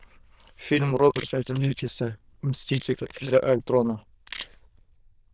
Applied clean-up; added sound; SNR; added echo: neural diffusion model UNIVERSE++.